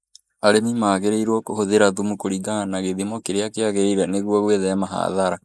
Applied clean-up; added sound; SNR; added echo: neural mask model Resemble Enhance denoiser.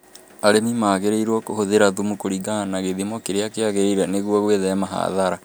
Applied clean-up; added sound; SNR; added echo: none; none; none; none.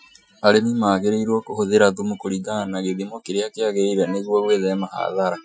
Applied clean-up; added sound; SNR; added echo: classical method Wiener filter.